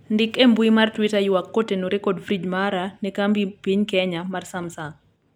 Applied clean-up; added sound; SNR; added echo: none; none; none; none.